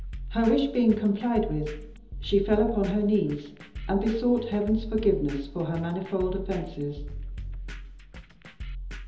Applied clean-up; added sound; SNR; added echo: none; Drum kit; 10 dB; reverberation time 1.2 s.